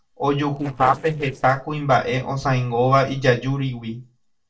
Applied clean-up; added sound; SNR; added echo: neural separator model SepFormer DNS4.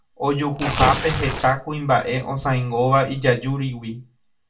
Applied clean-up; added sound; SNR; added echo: none; Tearing; 4 dB; reverberation time 0.2 s.